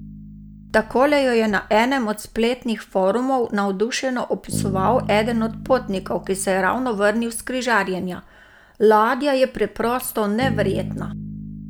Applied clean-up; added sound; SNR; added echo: none; Bass guitar; 12 dB; none.